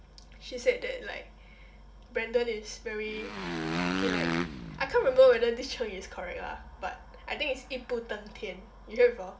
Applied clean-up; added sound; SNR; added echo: none; Motorcycle; 3 dB; reverberation time 0.2 s.